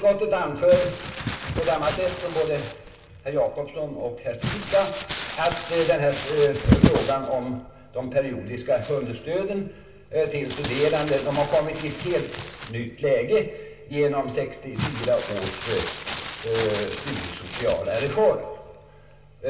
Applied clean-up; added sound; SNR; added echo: none; Crumpling, crinkling; 7 dB; reverberation time 0.3 s.